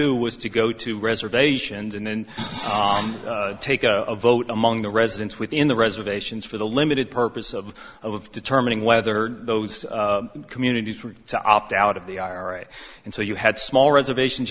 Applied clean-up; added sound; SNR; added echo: none; none; none; none.